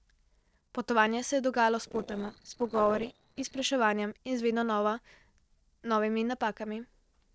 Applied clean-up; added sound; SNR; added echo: neural separator model SepFormer DNS4.